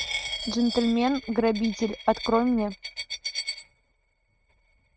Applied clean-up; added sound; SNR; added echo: neural mask model RNNoise.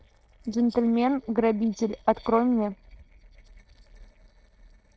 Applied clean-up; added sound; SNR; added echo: neural separator model SepFormer DNS4.